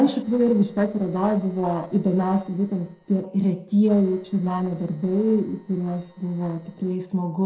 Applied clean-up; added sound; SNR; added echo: neural separator model SepFormer DNS4.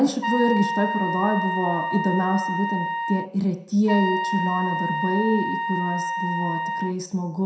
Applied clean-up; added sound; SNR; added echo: none; Trumpet; 3 dB; reverberation time 0.6 s.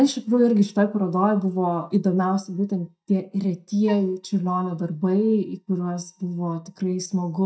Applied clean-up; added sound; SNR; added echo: neural mask model DeepFilterNet 3.